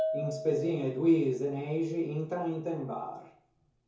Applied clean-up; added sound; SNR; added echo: none; Bell / Percussion; 10 dB; reverberation time 0.6 s.